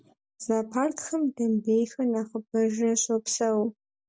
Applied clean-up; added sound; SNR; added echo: none; none; none; none.